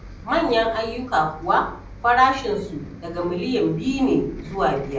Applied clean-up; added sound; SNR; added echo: none; Bus; 16 dB; reverberation time 0.6 s.